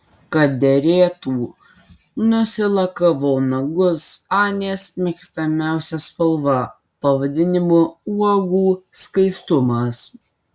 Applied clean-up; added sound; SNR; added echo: none; none; none; none.